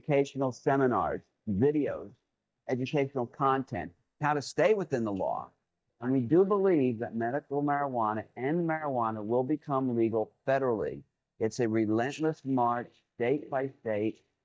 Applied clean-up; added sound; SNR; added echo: neural mask model DeepFilterNet 3.